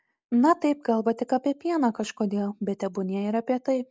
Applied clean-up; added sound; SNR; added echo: none; none; none; none.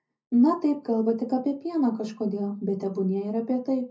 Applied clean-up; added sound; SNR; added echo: none; none; none; reverberation time 0.4 s.